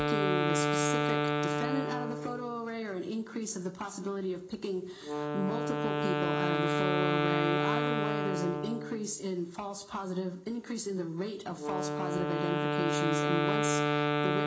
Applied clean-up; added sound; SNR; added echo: none; Wind instrument, woodwind instrument; -4 dB; reverberation time 0.4 s.